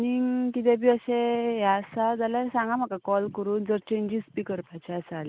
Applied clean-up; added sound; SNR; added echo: none; none; none; none.